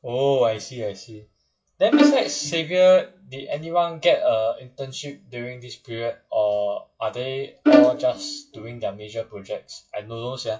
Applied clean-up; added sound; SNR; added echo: classical method WPE with log-MMSE.